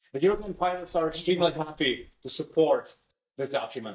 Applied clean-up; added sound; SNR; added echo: neural mask model DeepFilterNet 3.